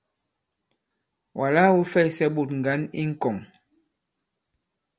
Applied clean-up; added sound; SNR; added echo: none; none; none; none.